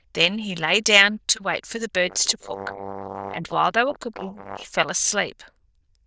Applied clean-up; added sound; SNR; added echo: neural diffusion model UNIVERSE++.